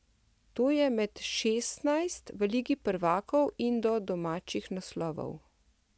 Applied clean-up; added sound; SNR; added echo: none; none; none; none.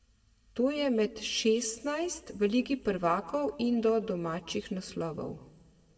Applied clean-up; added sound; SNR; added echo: none; none; none; reverberation time 1.0 s.